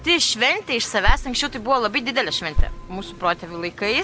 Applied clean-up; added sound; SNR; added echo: none; Thump, thud; 0 dB; none.